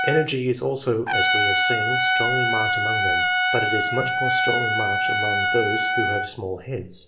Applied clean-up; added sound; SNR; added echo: none; Trumpet; -4 dB; reverberation time 0.5 s.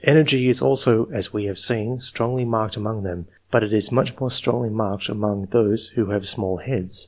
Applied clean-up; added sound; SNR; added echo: none; none; none; none.